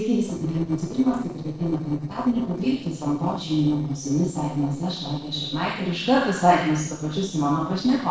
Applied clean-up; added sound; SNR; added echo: neural separator model SepFormer DNS4.